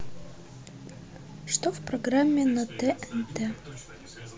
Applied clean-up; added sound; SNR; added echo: none; none; none; none.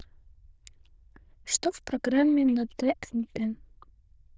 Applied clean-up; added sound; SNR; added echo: neural diffusion model UNIVERSE++.